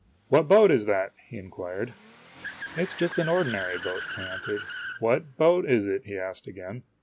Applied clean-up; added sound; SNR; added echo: none; Accelerating, revving, vroom / Car; 13 dB; none.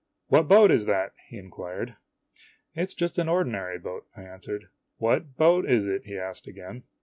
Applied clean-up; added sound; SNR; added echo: none; none; none; none.